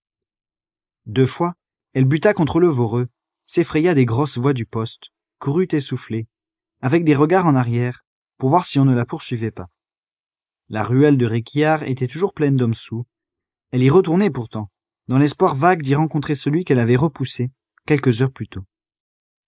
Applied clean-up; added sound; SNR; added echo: neural mask model Resemble Enhance denoiser.